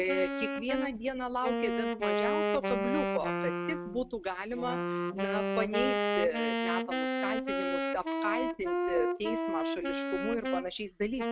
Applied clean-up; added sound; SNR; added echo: none; Wind instrument, woodwind instrument; -2 dB; none.